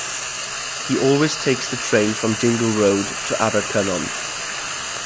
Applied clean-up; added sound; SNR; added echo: none; Frying (food); 3 dB; none.